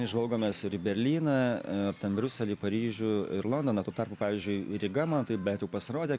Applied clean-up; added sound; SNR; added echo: none; none; none; none.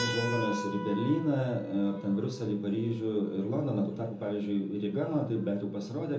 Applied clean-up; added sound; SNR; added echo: none; Keyboard (musical); 11 dB; reverberation time 0.9 s.